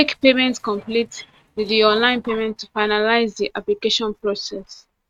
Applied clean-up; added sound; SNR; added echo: neural mask model RNNoise.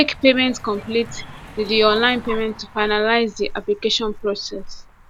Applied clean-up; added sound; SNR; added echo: none; Car passing by; 14 dB; none.